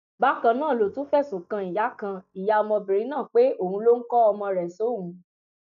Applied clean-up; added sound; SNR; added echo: neural mask model DeepFilterNet 3.